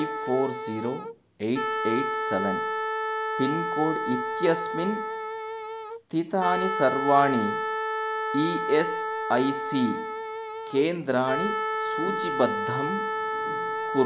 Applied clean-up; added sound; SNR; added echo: none; Wind instrument, woodwind instrument; 2 dB; none.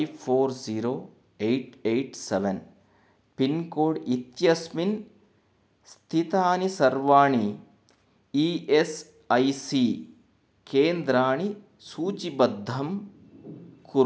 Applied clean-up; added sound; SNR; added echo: none; none; none; none.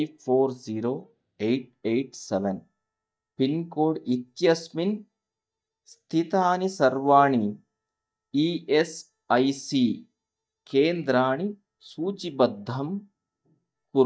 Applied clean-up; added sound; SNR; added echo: neural mask model DeepFilterNet 3.